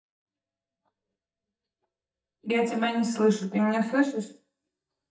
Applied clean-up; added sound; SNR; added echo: neural mask model DeepFilterNet 3.